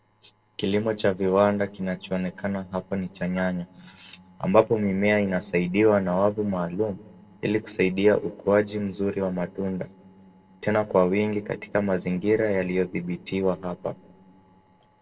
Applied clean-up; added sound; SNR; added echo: neural separator model SepFormer DNS4.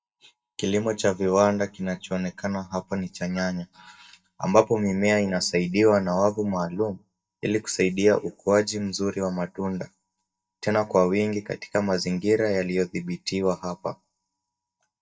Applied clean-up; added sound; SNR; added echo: neural mask model DeepFilterNet 3.